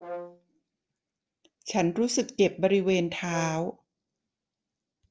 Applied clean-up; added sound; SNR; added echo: neural separator model SepFormer DNS4.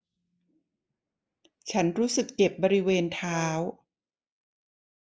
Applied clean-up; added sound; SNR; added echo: neural mask model Resemble Enhance denoiser.